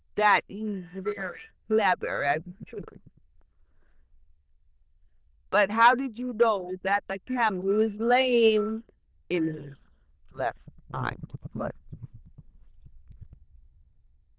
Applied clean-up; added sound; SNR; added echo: neural diffusion model UNIVERSE++.